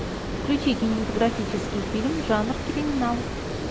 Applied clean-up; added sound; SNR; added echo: none; Water; 3 dB; none.